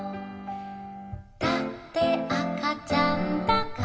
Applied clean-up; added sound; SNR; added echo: none; none; none; reverberation time 0.7 s.